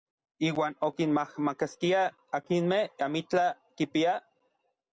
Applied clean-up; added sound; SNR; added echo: none; none; none; none.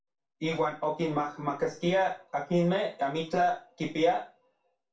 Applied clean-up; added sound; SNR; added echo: none; none; none; reverberation time 0.3 s.